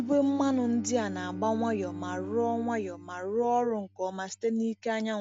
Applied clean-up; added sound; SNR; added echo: none; Bowed string instrument; 12 dB; none.